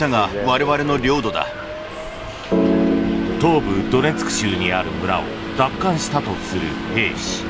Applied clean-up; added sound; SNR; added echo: none; Subway, metro, underground; 10 dB; none.